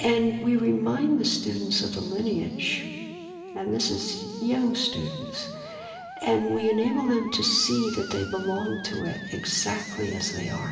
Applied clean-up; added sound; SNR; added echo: none; Musical instrument; 13 dB; reverberation time 2.4 s.